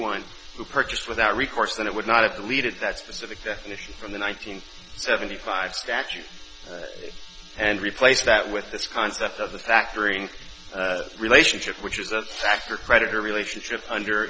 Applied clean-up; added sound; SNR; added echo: none; none; none; none.